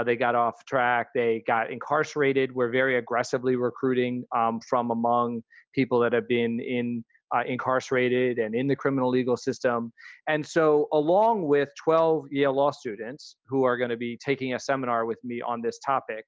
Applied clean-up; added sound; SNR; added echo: none; none; none; none.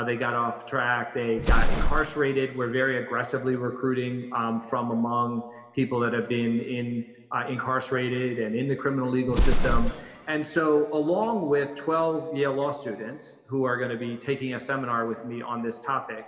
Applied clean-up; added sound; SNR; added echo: none; Explosion; 3 dB; reverberation time 1.7 s.